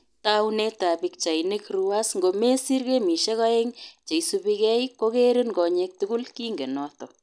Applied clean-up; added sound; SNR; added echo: none; none; none; none.